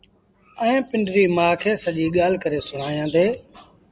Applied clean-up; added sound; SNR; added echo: none; none; none; none.